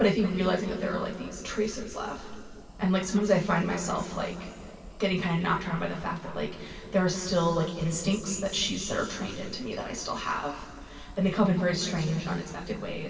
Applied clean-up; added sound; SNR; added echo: none; Fire; 16 dB; reverberation time 2.6 s.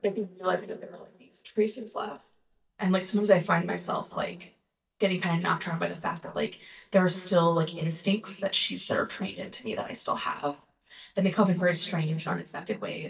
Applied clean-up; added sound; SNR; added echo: neural mask model DeepFilterNet 3.